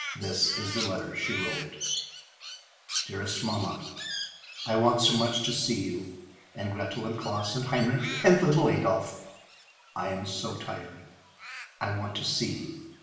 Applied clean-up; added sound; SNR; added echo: none; Crow; 10 dB; reverberation time 1.0 s.